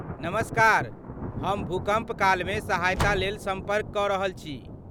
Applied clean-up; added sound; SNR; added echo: none; Thunder + Slam; 8 dB; none.